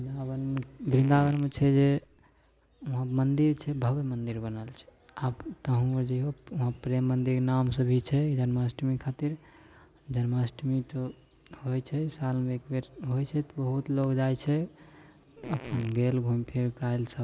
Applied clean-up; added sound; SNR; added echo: none; Fart; 15 dB; none.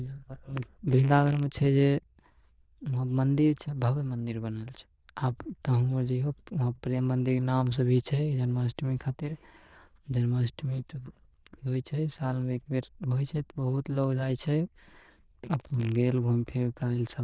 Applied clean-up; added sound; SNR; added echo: neural diffusion model UNIVERSE++.